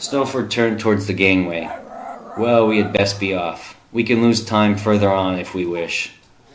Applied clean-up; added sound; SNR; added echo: none; Growling; 19 dB; none.